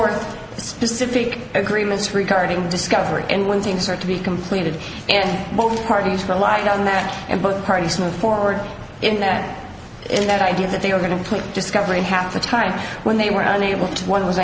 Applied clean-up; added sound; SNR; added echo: none; none; none; none.